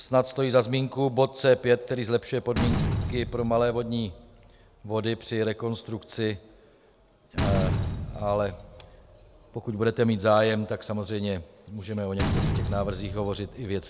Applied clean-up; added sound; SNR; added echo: none; Slam; 6 dB; none.